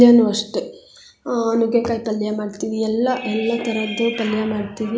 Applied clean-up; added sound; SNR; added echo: none; none; none; none.